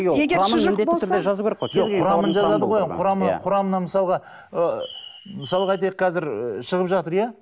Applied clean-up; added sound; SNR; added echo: none; Bird; 19 dB; none.